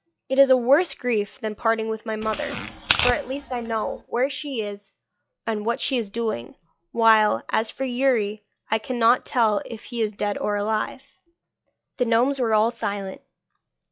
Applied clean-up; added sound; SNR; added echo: classical method log-MMSE.